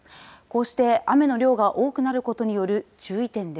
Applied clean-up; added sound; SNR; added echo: none; none; none; none.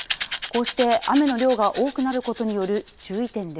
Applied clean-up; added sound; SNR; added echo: none; Rattle / Rattle (instrument); 12 dB; none.